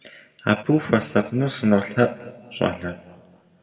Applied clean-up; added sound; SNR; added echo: none; none; none; reverberation time 1.1 s.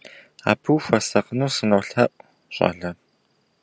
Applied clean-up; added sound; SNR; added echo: none; none; none; none.